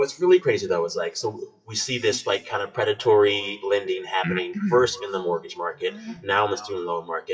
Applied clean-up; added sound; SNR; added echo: classical method WPE with log-MMSE.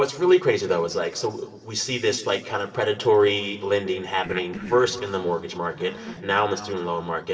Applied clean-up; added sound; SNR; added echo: neural separator model SepFormer DNS4.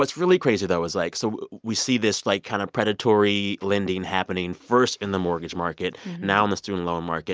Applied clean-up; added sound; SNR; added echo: none; none; none; none.